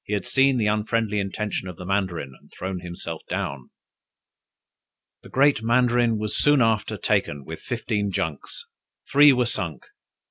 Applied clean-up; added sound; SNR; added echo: none; none; none; none.